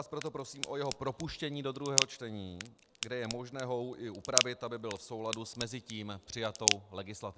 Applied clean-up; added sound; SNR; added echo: none; Crack; -1 dB; none.